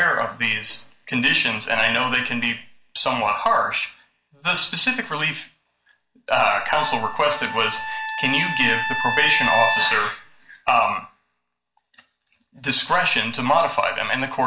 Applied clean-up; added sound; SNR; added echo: none; Trumpet; 2 dB; reverberation time 0.3 s.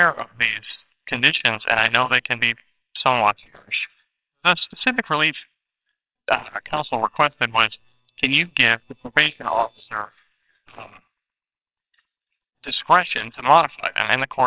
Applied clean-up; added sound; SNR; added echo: neural separator model SepFormer WHAMR!.